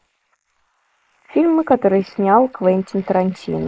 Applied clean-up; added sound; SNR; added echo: neural mask model Resemble Enhance denoiser.